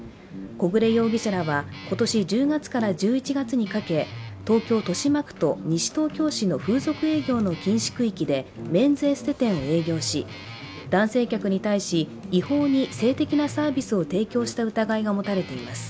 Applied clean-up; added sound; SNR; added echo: none; Guitar; 14 dB; none.